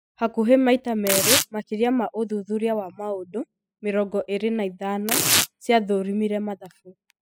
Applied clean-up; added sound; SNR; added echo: classical method spectral subtraction.